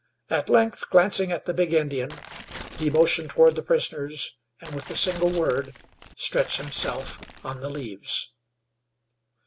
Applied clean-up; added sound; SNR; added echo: none; Tearing; 15 dB; none.